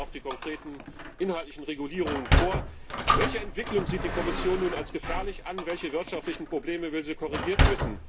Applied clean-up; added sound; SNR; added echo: none; Sliding door; -2 dB; reverberation time 0.3 s.